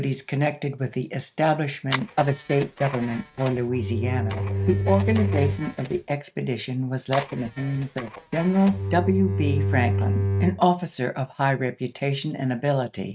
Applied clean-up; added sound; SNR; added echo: neural mask model RNNoise.